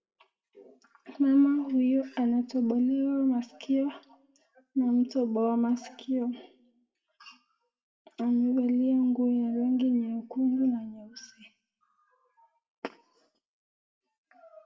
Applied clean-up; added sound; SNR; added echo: none; none; none; reverberation time 0.3 s.